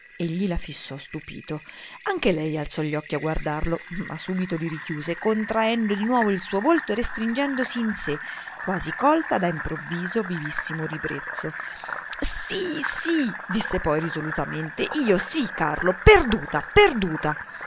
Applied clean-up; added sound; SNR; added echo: none; Fill (with liquid); 10 dB; none.